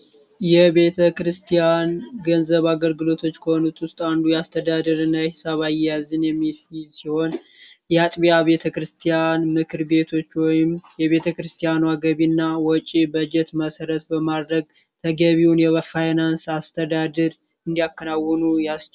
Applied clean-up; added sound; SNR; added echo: none; none; none; none.